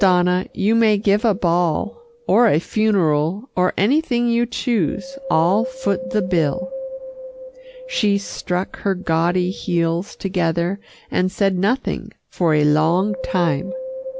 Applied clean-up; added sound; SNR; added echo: none; Wind; 14 dB; none.